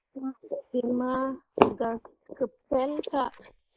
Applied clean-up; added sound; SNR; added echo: neural mask model Resemble Enhance denoiser.